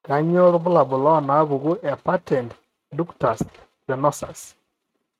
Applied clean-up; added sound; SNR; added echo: neural mask model RNNoise.